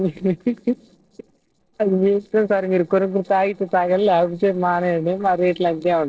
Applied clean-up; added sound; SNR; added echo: neural separator model SepFormer DNS4.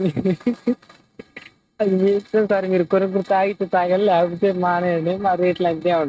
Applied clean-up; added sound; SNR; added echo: neural mask model RNNoise.